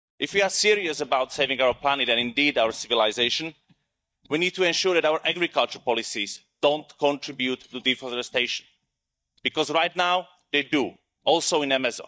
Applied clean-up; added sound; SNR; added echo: neural mask model DeepFilterNet 3.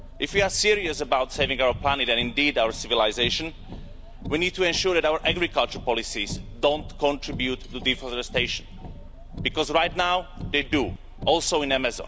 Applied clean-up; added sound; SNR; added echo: none; Car; 12 dB; none.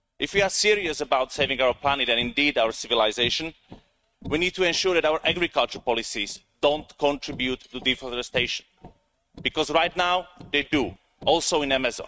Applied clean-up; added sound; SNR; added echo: neural mask model RNNoise.